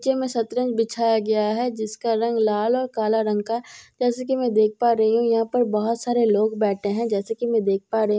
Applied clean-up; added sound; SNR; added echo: none; none; none; none.